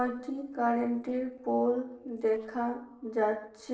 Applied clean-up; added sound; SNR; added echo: neural separator model SepFormer DNS4.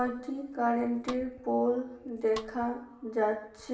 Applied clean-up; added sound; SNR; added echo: none; Domestic sounds, home sounds; 19 dB; reverberation time 0.8 s.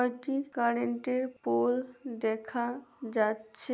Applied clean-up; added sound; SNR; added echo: none; none; none; none.